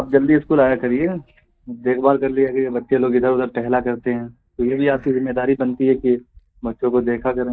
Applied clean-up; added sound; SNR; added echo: neural mask model DeepFilterNet 3.